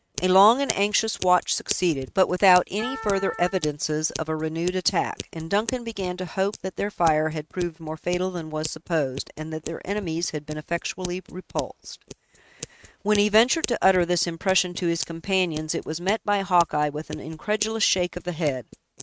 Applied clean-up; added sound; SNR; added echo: neural mask model RNNoise.